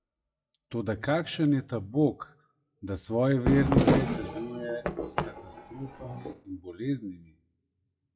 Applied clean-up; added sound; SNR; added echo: classical method WPE with log-MMSE.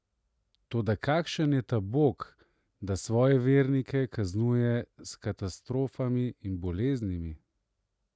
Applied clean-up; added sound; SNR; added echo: none; none; none; none.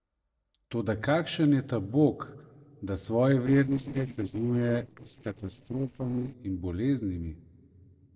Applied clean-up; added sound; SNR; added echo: neural separator model SepFormer DNS4.